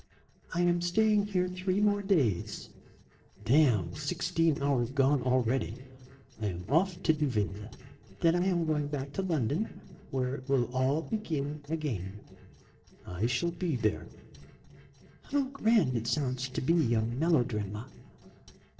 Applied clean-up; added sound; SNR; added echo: neural separator model SepFormer DNS4.